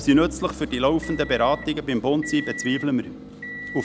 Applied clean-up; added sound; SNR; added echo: none; Motor vehicle (road) / Engine; 13 dB; none.